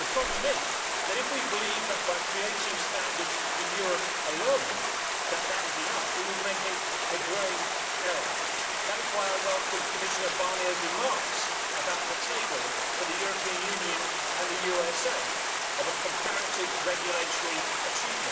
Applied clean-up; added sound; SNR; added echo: none; Stream; -4 dB; reverberation time 1.1 s.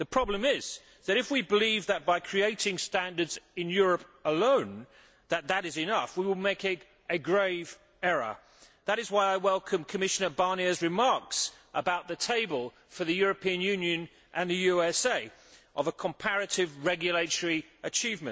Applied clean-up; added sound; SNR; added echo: none; none; none; none.